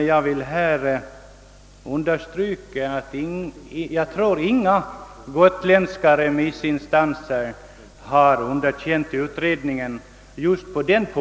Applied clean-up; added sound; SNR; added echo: none; none; none; none.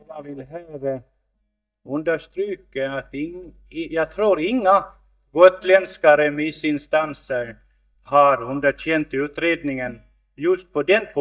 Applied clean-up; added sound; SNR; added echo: neural mask model DeepFilterNet 3.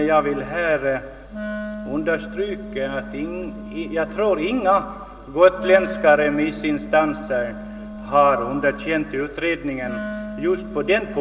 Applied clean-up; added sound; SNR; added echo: none; Wind instrument, woodwind instrument; 12 dB; reverberation time 2.7 s.